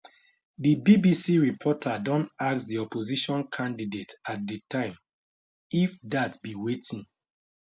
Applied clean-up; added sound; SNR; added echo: none; none; none; none.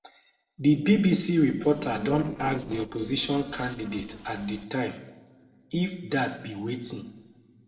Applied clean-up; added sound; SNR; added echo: neural separator model SepFormer DNS4.